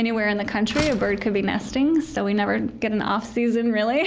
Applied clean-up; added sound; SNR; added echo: none; Slam; 14 dB; none.